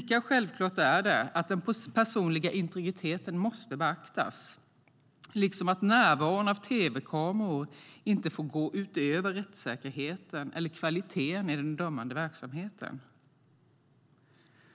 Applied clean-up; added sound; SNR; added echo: none; none; none; none.